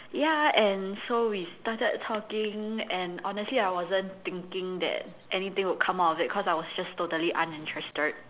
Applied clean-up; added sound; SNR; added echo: none; none; none; none.